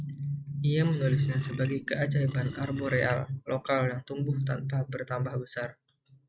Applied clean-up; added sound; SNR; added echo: neural mask model RNNoise.